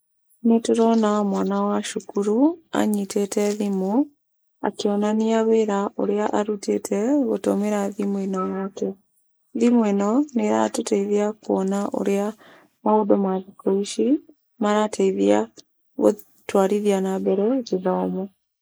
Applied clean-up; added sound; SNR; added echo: neural mask model Resemble Enhance denoiser.